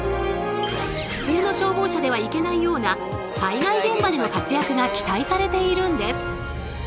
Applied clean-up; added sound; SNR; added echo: none; Drum; 11 dB; none.